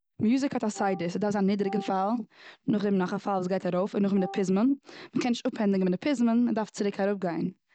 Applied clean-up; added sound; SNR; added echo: none; Wind instrument, woodwind instrument; 15 dB; none.